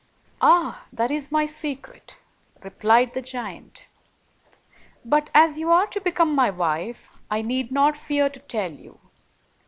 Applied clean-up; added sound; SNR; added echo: none; none; none; none.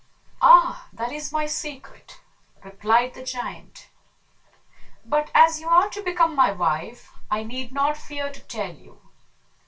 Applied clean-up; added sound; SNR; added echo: none; none; none; reverberation time 0.2 s.